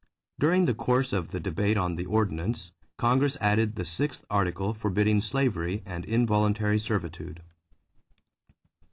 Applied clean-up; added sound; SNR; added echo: none; none; none; none.